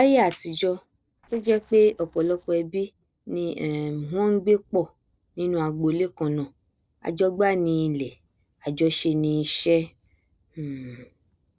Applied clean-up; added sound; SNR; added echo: neural separator model SepFormer DNS4.